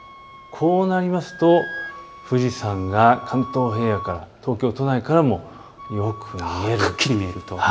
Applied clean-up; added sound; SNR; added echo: none; Wind instrument, woodwind instrument; 16 dB; reverberation time 1.3 s.